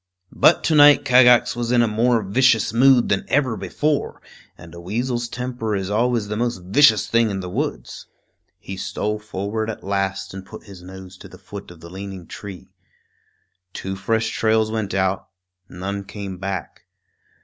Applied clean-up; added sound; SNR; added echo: none; none; none; none.